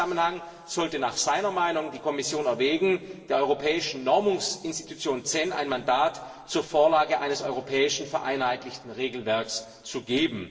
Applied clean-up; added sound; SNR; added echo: none; none; none; reverberation time 1.5 s.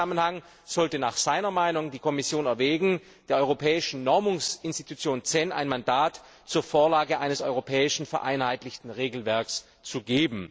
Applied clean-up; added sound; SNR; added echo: none; none; none; none.